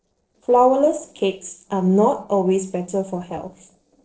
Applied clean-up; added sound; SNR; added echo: neural separator model SepFormer DNS4.